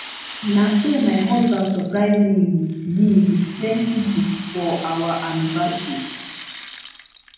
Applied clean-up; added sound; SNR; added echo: none; Rattle (instrument); 16 dB; reverberation time 0.9 s.